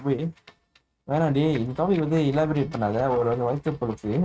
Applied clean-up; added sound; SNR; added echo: neural mask model RNNoise.